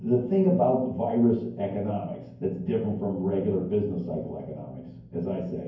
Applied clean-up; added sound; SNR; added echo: none; none; none; reverberation time 0.9 s.